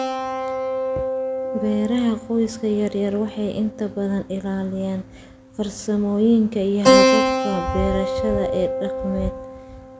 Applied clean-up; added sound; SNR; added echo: none; Keyboard (musical); 1 dB; none.